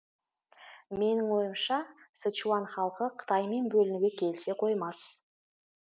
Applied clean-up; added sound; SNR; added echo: none; none; none; none.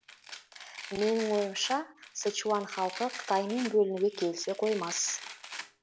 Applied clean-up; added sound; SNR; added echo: none; Domestic sounds, home sounds; 13 dB; none.